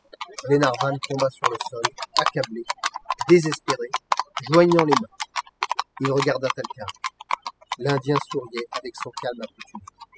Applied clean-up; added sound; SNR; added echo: classical method spectral subtraction.